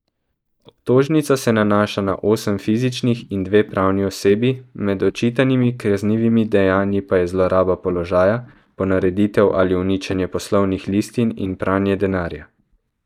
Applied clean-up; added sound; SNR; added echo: neural mask model DeepFilterNet 3.